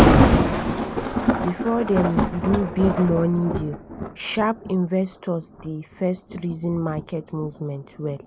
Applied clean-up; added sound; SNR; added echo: none; Thunder; -1 dB; none.